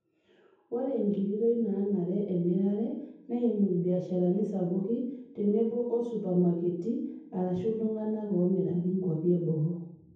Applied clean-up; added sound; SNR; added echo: none; none; none; reverberation time 0.9 s.